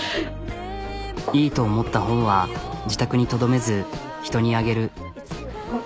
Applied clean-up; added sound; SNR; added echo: none; Breathing; 19 dB; none.